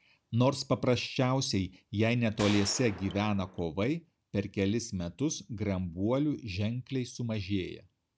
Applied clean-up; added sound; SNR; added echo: none; Gunshot, gunfire; 12 dB; none.